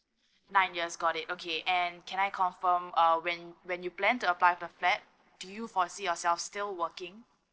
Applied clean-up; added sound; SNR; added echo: neural separator model SepFormer DNS4.